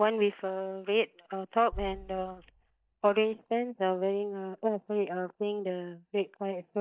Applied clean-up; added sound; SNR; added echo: neural mask model DeepFilterNet 3.